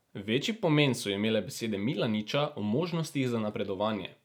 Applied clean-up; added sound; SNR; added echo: none; none; none; none.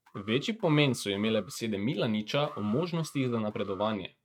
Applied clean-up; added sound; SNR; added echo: neural mask model RNNoise.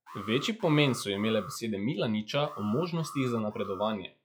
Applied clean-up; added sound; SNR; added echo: classical method log-MMSE.